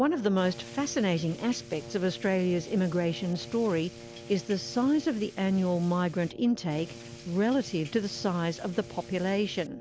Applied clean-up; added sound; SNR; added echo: none; Drip / Rain + Brass instrument; 16 dB; none.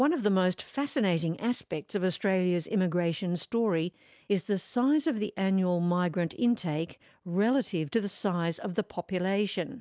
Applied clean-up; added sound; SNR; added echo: none; none; none; none.